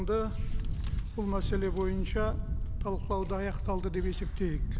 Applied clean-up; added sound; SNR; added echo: none; Wind; -2 dB; none.